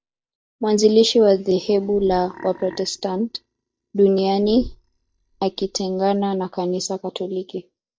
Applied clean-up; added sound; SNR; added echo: neural mask model DeepFilterNet 3.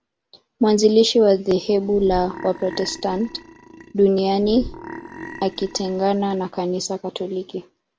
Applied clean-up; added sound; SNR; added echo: none; Burping, eructation; 15 dB; none.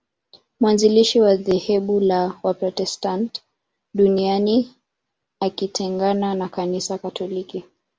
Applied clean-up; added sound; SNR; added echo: none; none; none; none.